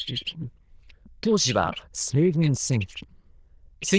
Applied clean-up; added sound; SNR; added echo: neural diffusion model UNIVERSE++.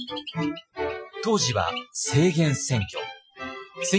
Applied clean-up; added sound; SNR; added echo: classical method Wiener filter.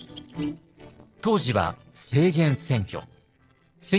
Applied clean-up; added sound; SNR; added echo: neural separator model SepFormer DNS4.